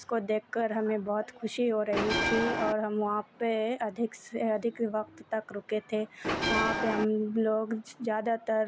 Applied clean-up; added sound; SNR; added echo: none; Bell; -1 dB; none.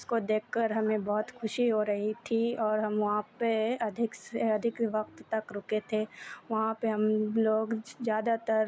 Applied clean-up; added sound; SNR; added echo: none; none; none; none.